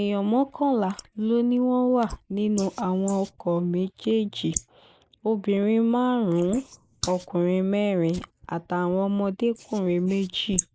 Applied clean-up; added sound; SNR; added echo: neural mask model Resemble Enhance denoiser.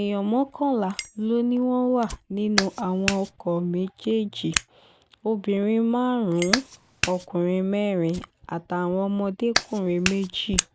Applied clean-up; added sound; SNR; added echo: none; Fire + Clapping; 9 dB; none.